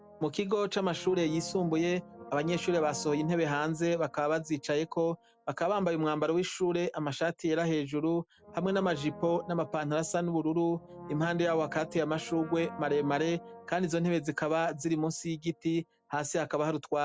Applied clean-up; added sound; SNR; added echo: none; Brass instrument; 18 dB; none.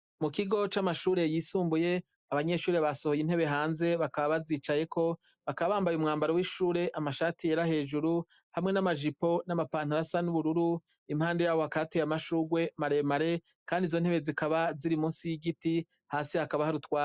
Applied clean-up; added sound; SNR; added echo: neural mask model Resemble Enhance denoiser.